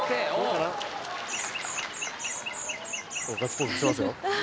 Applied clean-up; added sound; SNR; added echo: none; Chirp, tweet; 5 dB; none.